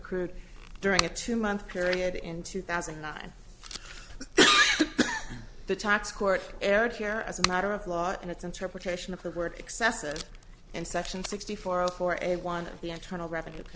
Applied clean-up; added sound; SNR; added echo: none; Packing tape, duct tape; 13 dB; none.